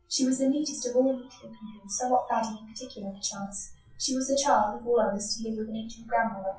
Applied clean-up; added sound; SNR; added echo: classical method WPE with log-MMSE.